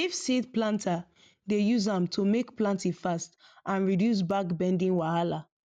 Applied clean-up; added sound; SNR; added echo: none; none; none; none.